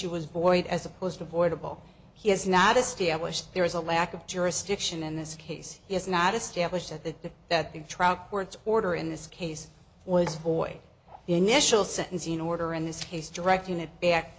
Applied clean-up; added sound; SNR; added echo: none; none; none; none.